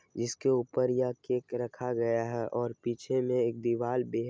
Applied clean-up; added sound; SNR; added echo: none; none; none; none.